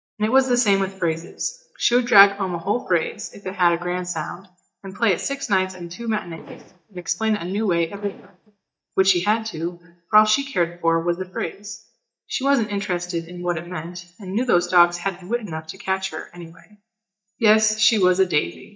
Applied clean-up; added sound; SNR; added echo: neural mask model DeepFilterNet 3.